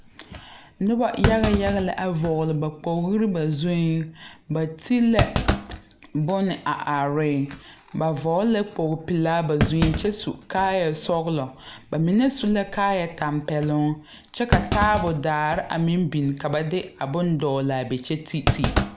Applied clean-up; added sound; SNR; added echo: none; Thump, thud; 7 dB; none.